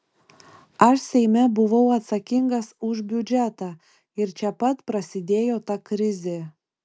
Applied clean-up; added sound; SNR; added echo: none; none; none; none.